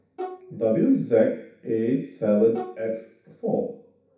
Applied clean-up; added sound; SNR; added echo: none; Bowed string instrument; 15 dB; reverberation time 0.7 s.